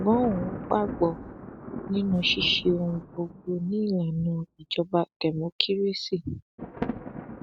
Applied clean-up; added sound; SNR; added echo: none; Thunder; 11 dB; none.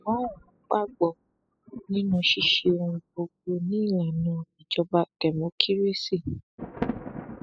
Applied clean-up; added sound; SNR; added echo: classical method spectral subtraction.